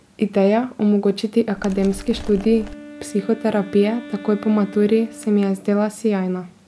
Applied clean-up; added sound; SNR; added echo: none; Wind instrument, woodwind instrument + Animal; 18 dB; none.